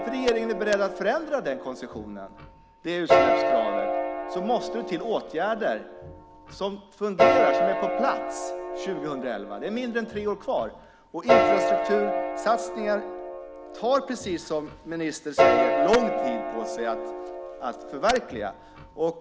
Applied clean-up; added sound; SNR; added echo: none; Piano; -2 dB; none.